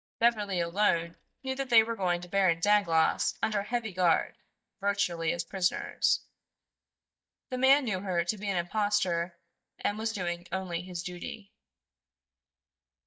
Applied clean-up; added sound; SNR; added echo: neural mask model DeepFilterNet 3.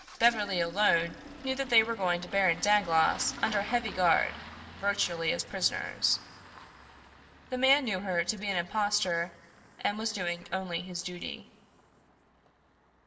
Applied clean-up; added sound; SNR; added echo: none; Engine starting; 16 dB; reverberation time 1.5 s.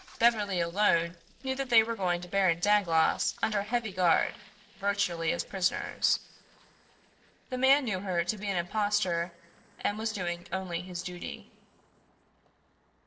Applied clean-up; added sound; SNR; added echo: neural separator model SepFormer DNS4.